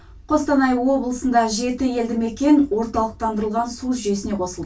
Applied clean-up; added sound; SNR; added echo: none; none; none; reverberation time 0.1 s.